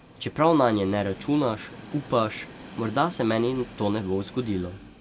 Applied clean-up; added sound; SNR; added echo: none; Train; 18 dB; none.